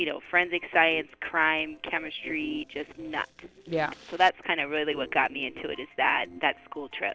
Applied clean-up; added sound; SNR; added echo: neural separator model SepFormer DNS4.